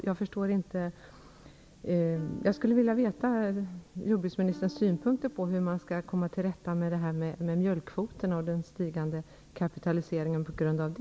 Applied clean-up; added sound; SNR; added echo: none; Electric guitar / Strum; 18 dB; none.